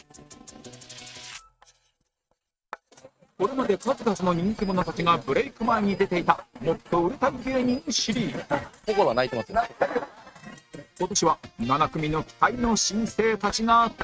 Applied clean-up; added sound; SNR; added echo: neural mask model RNNoise.